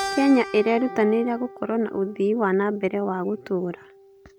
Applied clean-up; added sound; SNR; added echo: none; Keyboard (musical); 14 dB; none.